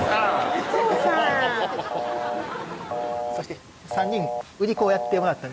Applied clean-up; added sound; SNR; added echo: none; Telephone; 5 dB; none.